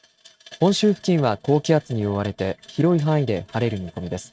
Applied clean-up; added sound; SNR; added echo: neural mask model RNNoise.